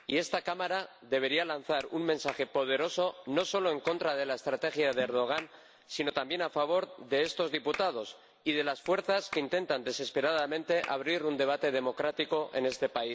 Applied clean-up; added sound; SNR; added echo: none; Clapping; 20 dB; none.